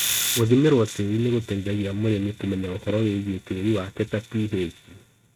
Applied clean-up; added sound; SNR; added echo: neural mask model RNNoise.